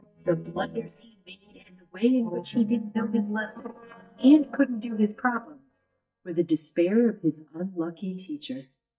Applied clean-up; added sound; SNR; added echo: neural mask model DeepFilterNet 3.